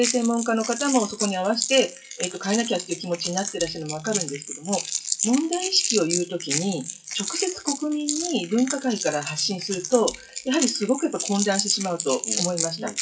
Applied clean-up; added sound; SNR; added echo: classical method WPE with log-MMSE.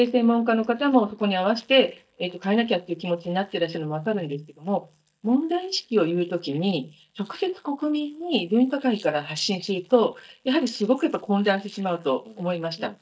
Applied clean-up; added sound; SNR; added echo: neural mask model DeepFilterNet 3.